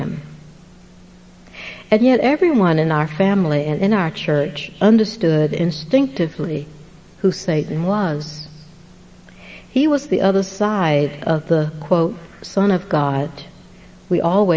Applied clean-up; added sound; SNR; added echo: none; none; none; none.